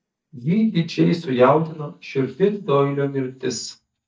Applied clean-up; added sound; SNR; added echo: neural mask model DeepFilterNet 3.